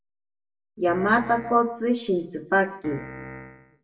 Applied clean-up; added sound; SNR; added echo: none; Piano; 14 dB; reverberation time 0.7 s.